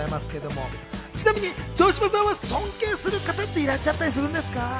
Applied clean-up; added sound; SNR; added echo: none; none; none; none.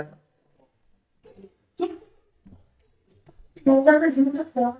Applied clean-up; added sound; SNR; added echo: neural mask model DeepFilterNet 3.